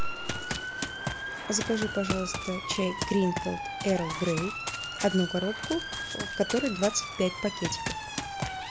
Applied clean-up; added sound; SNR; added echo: none; Run + Motor vehicle (road) / Siren; 4 dB; none.